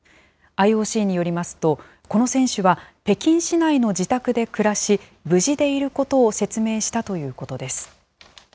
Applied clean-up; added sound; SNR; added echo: none; none; none; none.